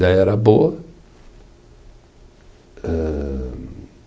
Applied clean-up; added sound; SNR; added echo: none; none; none; none.